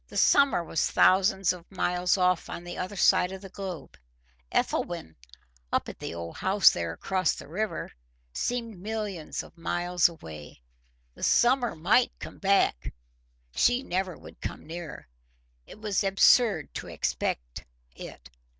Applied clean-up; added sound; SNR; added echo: none; none; none; none.